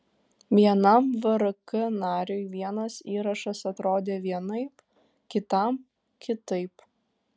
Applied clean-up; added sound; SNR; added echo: none; none; none; none.